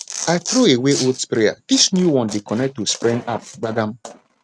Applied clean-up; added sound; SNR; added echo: neural mask model RNNoise.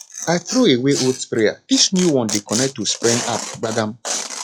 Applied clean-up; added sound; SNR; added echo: classical method log-MMSE.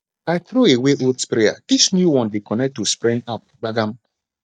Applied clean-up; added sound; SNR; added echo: neural mask model DeepFilterNet 3.